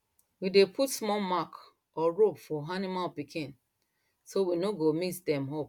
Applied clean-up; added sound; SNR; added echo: none; none; none; none.